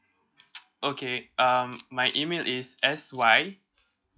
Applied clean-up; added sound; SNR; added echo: classical method log-MMSE.